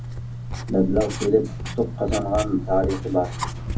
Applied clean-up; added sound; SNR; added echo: none; Writing; 5 dB; reverberation time 0.3 s.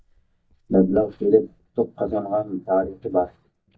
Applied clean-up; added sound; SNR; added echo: neural mask model DeepFilterNet 3.